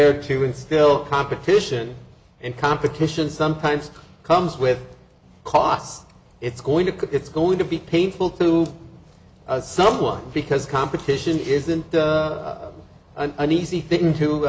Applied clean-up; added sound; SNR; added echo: none; none; none; none.